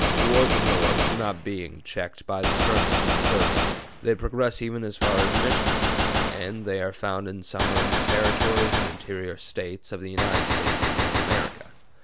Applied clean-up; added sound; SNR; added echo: none; Gunshot, gunfire; -4 dB; none.